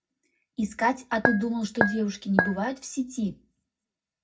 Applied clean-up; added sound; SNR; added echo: none; Chink, clink; -1 dB; reverberation time 0.4 s.